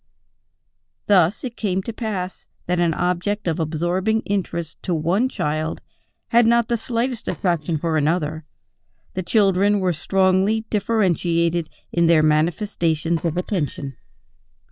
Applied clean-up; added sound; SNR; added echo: neural separator model SepFormer DNS4.